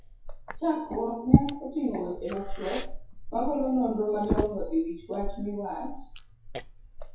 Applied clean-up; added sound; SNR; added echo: classical method WPE with log-MMSE.